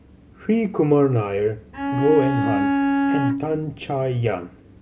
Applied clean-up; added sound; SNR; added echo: none; Bowed string instrument; -1 dB; none.